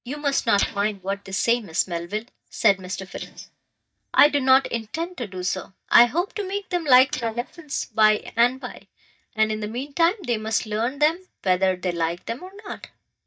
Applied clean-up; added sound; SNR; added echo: neural mask model DeepFilterNet 3.